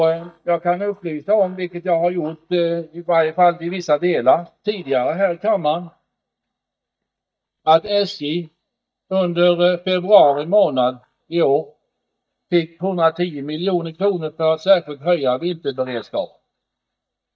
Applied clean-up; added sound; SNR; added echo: neural mask model DeepFilterNet 3.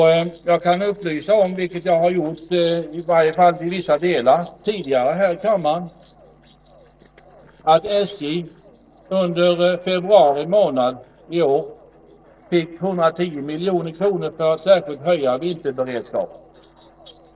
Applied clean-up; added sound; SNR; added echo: neural separator model SepFormer DNS4.